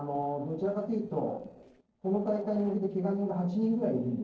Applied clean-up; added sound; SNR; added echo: neural separator model SepFormer DNS4.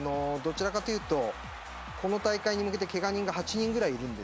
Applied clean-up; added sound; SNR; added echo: none; none; none; none.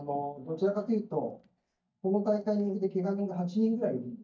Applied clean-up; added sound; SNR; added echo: neural mask model DeepFilterNet 3.